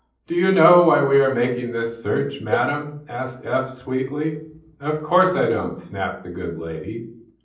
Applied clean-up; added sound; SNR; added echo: neural separator model SepFormer DNS4.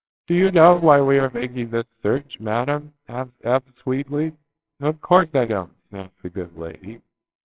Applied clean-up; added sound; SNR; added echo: neural separator model SepFormer WHAMR!.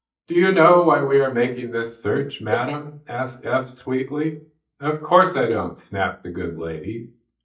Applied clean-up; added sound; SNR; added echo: neural mask model DeepFilterNet 3.